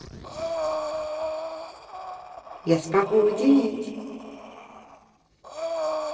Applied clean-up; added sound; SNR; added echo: neural separator model SepFormer DNS4.